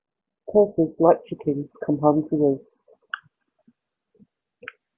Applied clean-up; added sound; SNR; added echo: none; none; none; none.